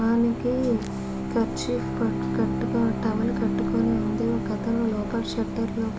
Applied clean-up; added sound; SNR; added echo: none; Bowed string instrument; 3 dB; none.